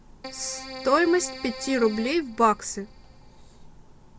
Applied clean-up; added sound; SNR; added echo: none; Keyboard (musical); 14 dB; none.